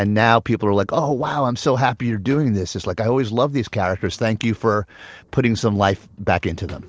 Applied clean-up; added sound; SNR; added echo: neural separator model SepFormer DNS4.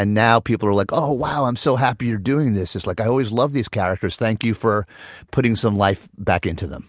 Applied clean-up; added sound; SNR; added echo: none; none; none; none.